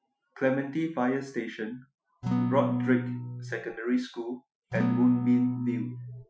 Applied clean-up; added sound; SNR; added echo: classical method Wiener filter.